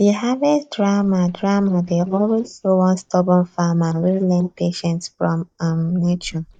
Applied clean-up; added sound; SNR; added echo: neural mask model DeepFilterNet 3.